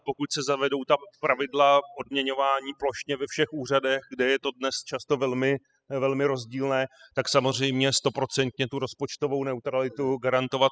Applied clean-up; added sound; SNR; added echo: classical method spectral subtraction.